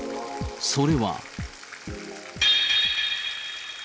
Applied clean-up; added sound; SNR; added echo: none; Bathtub (filling or washing); 16 dB; none.